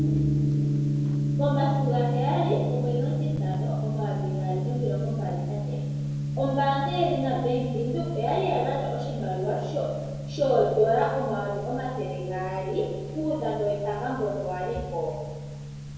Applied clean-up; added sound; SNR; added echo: none; Gong; 0 dB; reverberation time 1.2 s.